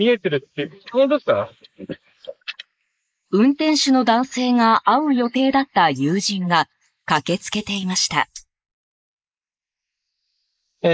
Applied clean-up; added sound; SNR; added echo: neural mask model Resemble Enhance denoiser.